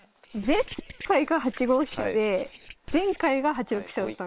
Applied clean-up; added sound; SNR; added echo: neural separator model SepFormer WHAM!.